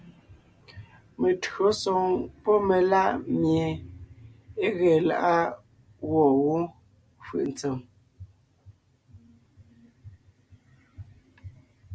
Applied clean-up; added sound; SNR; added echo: none; none; none; none.